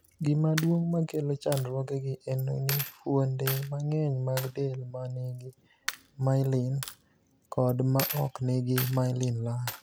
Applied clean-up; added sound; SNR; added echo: none; Coin (dropping); 12 dB; none.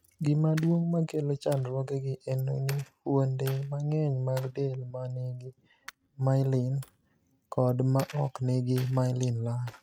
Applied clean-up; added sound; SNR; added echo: neural mask model RNNoise.